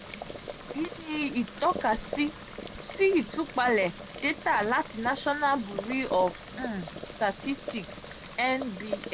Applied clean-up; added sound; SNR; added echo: none; Boiling; 10 dB; none.